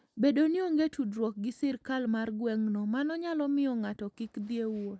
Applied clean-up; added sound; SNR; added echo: none; none; none; none.